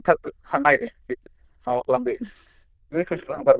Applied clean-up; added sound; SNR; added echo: neural diffusion model UNIVERSE++.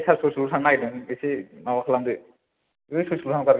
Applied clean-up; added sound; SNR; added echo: none; none; none; none.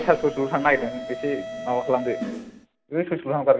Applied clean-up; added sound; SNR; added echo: none; Mechanisms; 11 dB; none.